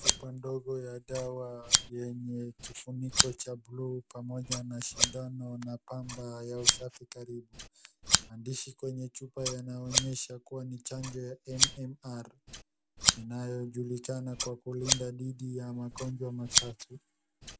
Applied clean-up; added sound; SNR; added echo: none; Scissors; -4 dB; none.